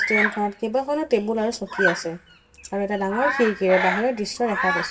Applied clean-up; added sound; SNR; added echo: none; Bird vocalization, bird call, bird song; 4 dB; reverberation time 0.2 s.